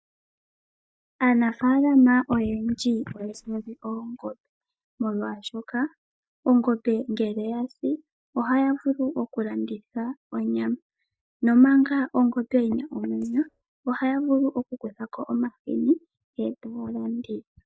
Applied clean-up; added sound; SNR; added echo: neural mask model DeepFilterNet 3.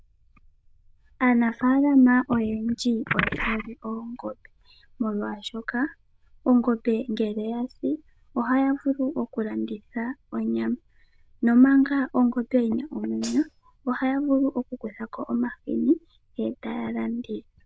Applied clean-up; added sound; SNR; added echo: neural diffusion model UNIVERSE++.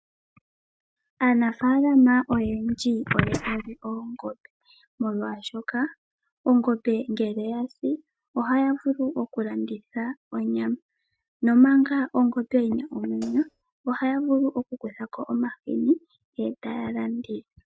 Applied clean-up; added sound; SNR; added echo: neural mask model RNNoise.